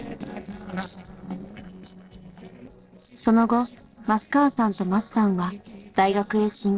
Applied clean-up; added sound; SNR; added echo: neural separator model SepFormer DNS4.